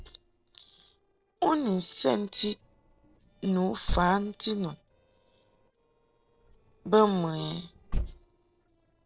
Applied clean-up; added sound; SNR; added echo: neural separator model SepFormer DNS4.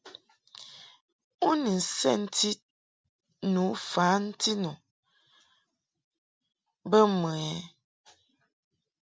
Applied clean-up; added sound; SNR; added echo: none; none; none; none.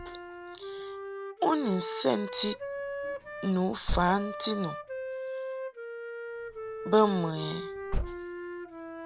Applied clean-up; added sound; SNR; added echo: none; Wind instrument, woodwind instrument + Slam / Car; 5 dB; none.